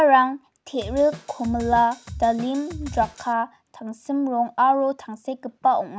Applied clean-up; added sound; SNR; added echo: none; Drum kit; 14 dB; none.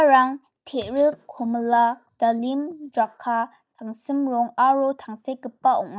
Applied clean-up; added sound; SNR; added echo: neural mask model DeepFilterNet 3.